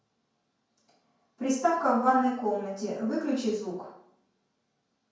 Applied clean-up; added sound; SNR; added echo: none; none; none; reverberation time 0.5 s.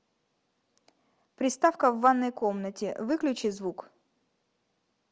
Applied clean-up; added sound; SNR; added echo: none; none; none; none.